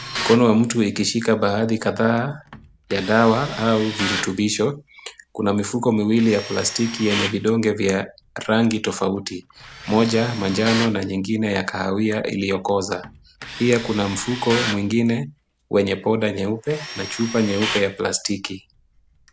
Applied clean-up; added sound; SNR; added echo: none; Tools; 12 dB; none.